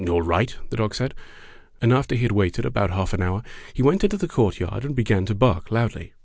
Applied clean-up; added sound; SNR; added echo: none; none; none; none.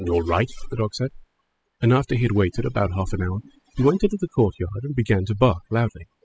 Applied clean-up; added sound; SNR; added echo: classical method spectral subtraction.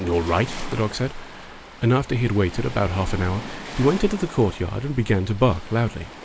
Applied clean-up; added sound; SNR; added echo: none; Waves, surf; 14 dB; none.